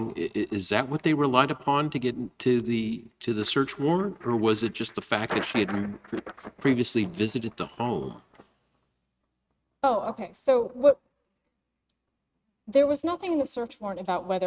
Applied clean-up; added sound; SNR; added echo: neural mask model RNNoise.